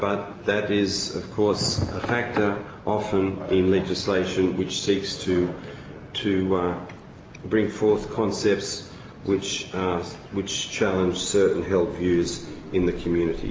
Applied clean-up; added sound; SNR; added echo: none; none; none; none.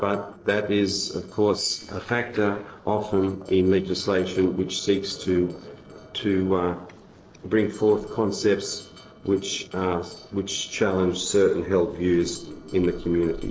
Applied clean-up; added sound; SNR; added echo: neural separator model SepFormer DNS4.